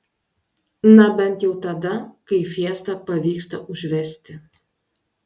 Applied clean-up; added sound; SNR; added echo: none; none; none; none.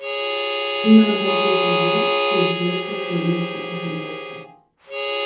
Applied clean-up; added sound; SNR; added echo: none; Harmonica; 0 dB; reverberation time 0.8 s.